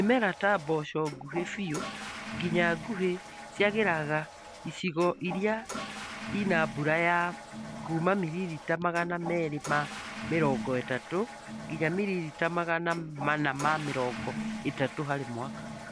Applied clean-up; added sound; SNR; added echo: none; Toilet flush / Water; 10 dB; none.